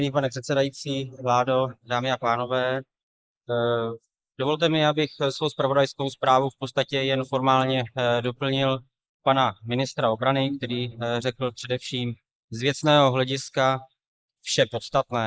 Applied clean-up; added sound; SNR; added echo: neural mask model Resemble Enhance denoiser.